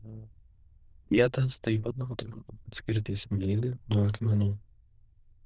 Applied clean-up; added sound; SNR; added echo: neural diffusion model UNIVERSE++.